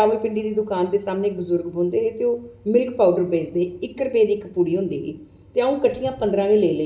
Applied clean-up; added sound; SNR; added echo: none; none; none; reverberation time 0.9 s.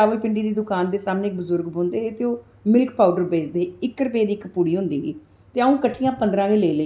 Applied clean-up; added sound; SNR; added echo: none; none; none; none.